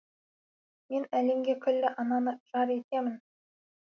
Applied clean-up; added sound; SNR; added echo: none; none; none; none.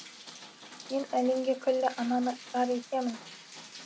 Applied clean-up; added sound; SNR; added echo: none; Rain; 16 dB; none.